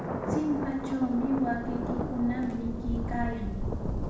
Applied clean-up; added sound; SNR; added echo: none; Thunder; 1 dB; reverberation time 0.9 s.